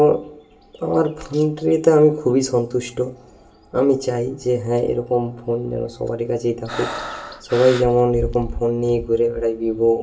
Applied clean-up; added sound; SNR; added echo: none; Breathing; 12 dB; reverberation time 0.2 s.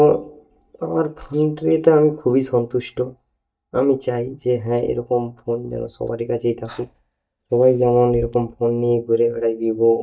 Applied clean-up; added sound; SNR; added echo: neural mask model DeepFilterNet 3.